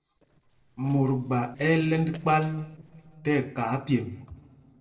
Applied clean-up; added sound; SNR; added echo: neural separator model SepFormer DNS4.